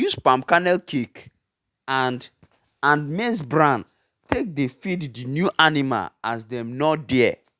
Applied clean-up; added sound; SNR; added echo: none; none; none; none.